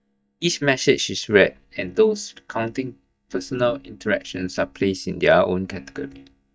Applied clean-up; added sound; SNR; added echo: neural mask model DeepFilterNet 3.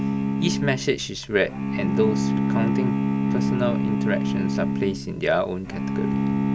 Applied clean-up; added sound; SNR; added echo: none; Bowed string instrument; -3 dB; none.